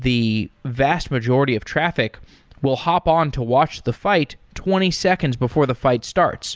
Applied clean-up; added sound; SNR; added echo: none; none; none; none.